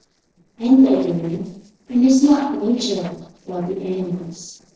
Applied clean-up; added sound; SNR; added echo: neural separator model SepFormer DNS4.